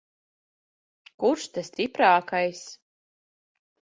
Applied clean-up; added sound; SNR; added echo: none; none; none; none.